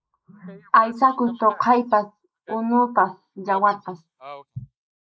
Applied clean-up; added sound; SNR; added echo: neural mask model Resemble Enhance denoiser.